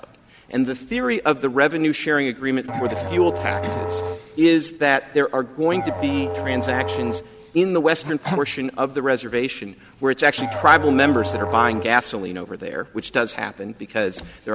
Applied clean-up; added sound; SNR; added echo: none; Musical instrument; 7 dB; none.